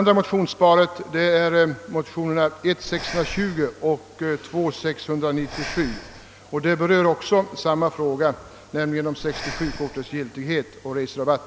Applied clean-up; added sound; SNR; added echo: none; Breathing; 15 dB; none.